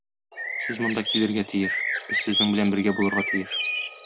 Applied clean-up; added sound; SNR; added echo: none; Bird; 2 dB; none.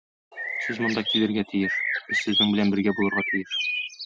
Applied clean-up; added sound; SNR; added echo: classical method spectral subtraction.